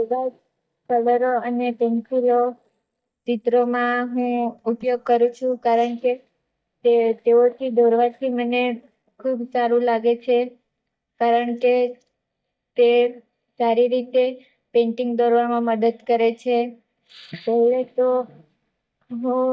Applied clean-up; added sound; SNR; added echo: neural mask model DeepFilterNet 3.